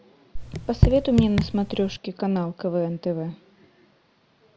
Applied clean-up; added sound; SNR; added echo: none; Raindrop / Drip; -2 dB; none.